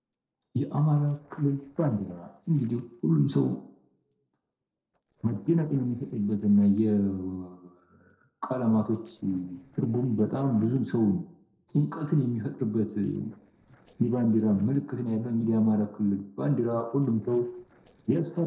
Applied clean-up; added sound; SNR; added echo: neural separator model SepFormer DNS4.